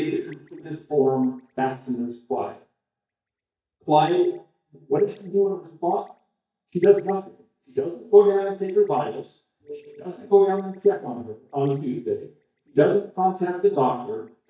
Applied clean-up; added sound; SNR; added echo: neural mask model DeepFilterNet 3.